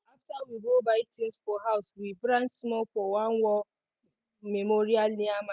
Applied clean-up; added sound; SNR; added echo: none; none; none; none.